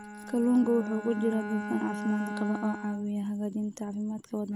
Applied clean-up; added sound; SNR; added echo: none; Bowed string instrument; 9 dB; none.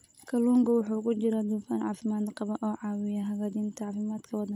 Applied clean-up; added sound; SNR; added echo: none; none; none; none.